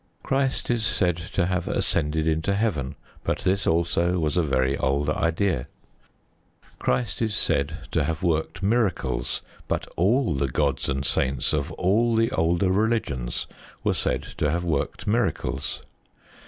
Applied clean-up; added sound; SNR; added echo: none; none; none; none.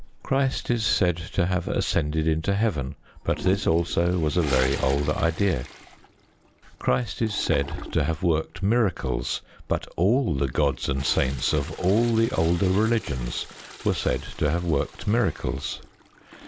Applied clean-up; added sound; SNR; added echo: none; Toilet flush; 17 dB; none.